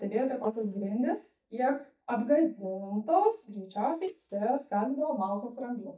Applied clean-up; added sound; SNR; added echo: neural mask model DeepFilterNet 3.